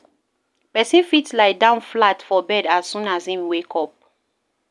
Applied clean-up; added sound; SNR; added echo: none; none; none; none.